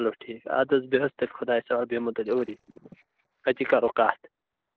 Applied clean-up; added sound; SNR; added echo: neural separator model SepFormer DNS4.